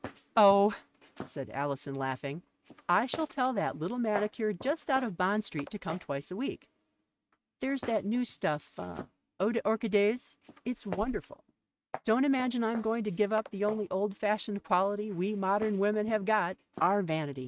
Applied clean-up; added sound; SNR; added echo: neural mask model RNNoise.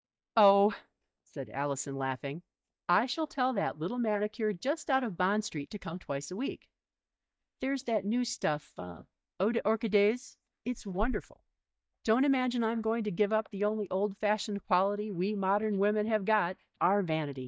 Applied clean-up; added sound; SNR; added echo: neural mask model DeepFilterNet 3.